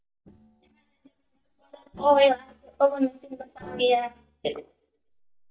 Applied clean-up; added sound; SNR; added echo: neural mask model DeepFilterNet 3.